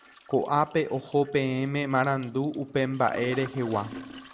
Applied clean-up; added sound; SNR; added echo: none; Toilet flush; 18 dB; none.